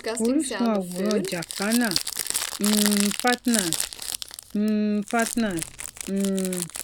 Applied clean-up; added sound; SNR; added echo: none; Crumpling, crinkling; 5 dB; none.